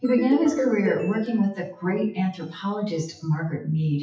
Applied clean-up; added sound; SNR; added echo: classical method WPE with log-MMSE.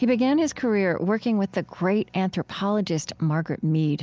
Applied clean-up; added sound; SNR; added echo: none; none; none; none.